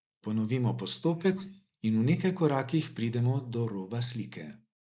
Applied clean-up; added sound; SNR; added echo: neural mask model Resemble Enhance denoiser.